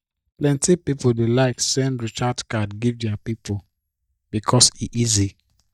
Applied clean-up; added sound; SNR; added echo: neural mask model DeepFilterNet 3.